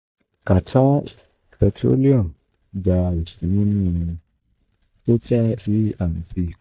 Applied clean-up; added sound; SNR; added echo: neural mask model DeepFilterNet 3.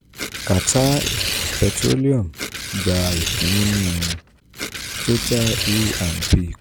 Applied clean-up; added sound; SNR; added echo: none; Tearing; 4 dB; none.